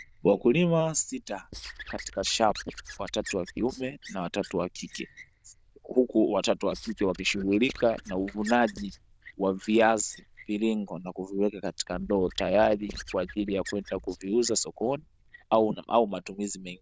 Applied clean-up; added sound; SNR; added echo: neural diffusion model UNIVERSE++.